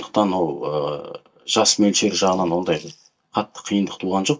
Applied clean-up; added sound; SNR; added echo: neural mask model DeepFilterNet 3.